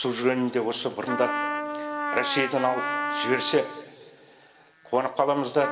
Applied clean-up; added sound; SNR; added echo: none; Trumpet; 6 dB; reverberation time 1.7 s.